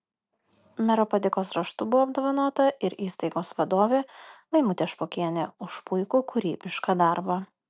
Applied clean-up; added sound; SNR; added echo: none; none; none; none.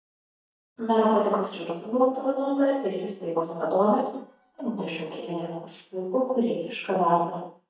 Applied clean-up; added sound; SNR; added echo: neural mask model DeepFilterNet 3.